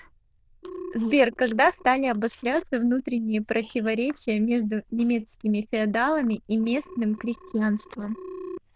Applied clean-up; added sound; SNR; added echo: neural diffusion model UNIVERSE++.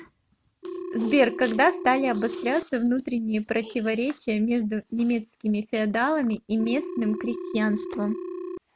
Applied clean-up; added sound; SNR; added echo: none; Telephone; 12 dB; none.